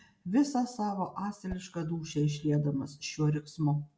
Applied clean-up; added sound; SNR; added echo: none; Whoosh, swoosh, swish; 14 dB; none.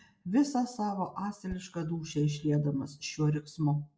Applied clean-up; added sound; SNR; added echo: neural mask model Resemble Enhance denoiser.